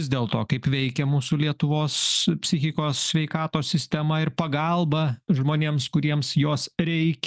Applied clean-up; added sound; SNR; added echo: none; none; none; none.